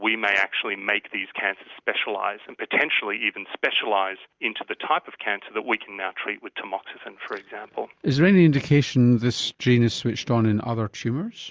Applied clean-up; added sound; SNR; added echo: none; none; none; none.